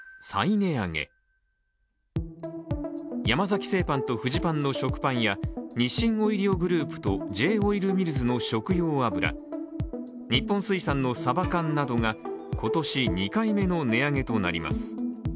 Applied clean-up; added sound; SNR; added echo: none; none; none; none.